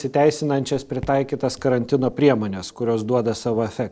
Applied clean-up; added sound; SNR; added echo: neural separator model SepFormer DNS4.